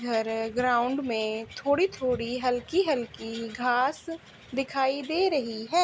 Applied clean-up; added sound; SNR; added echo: none; none; none; none.